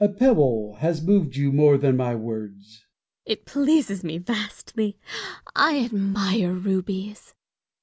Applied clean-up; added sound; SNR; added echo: none; none; none; none.